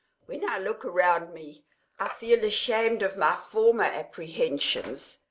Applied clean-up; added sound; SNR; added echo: none; none; none; none.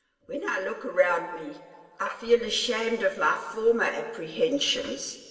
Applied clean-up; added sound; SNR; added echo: none; none; none; reverberation time 1.9 s.